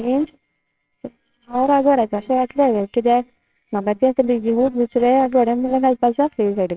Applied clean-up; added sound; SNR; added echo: neural separator model SepFormer WHAMR!.